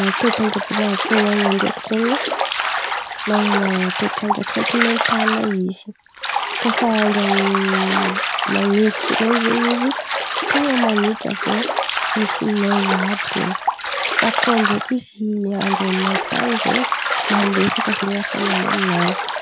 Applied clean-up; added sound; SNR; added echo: none; Bathtub (filling or washing); 1 dB; none.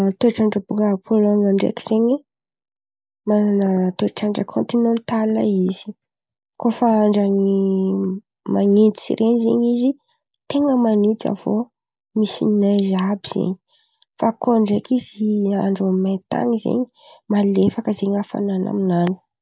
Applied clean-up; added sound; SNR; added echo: none; none; none; none.